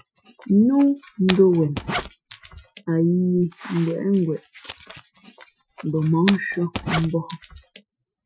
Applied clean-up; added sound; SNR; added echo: classical method Wiener filter.